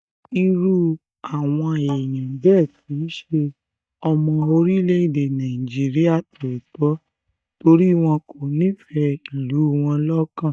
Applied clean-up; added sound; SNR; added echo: neural mask model DeepFilterNet 3.